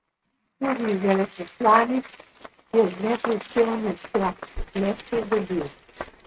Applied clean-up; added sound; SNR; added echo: neural mask model RNNoise.